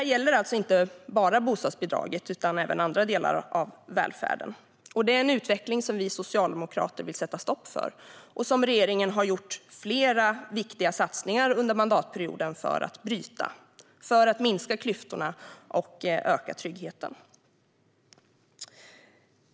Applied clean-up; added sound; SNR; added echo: none; none; none; none.